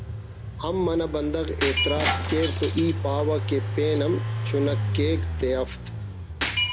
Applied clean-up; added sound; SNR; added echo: none; Engine + Shatter; 0 dB; none.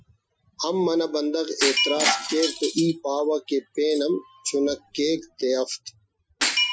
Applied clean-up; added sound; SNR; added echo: classical method Wiener filter.